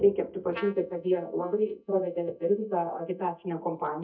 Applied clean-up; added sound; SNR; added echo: neural mask model DeepFilterNet 3.